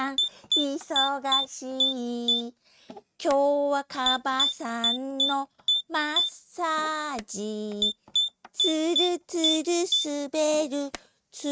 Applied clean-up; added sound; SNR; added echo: neural mask model RNNoise.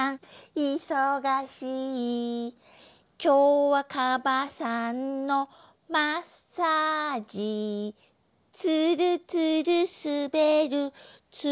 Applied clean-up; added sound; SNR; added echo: none; none; none; none.